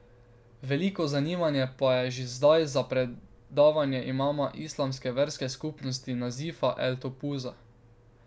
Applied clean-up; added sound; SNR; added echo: none; none; none; none.